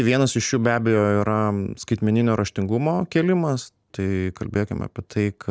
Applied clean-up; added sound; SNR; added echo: none; none; none; none.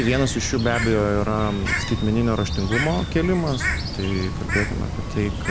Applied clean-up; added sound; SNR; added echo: none; Bird; 3 dB; none.